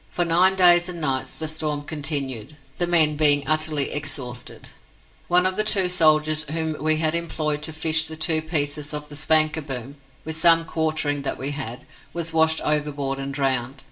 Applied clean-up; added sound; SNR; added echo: none; none; none; reverberation time 0.4 s.